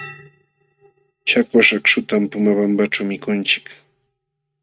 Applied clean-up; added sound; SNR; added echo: neural mask model RNNoise.